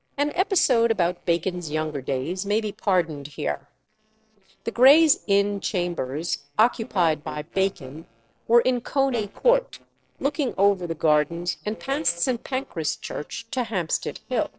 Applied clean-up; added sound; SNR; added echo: neural separator model SepFormer DNS4.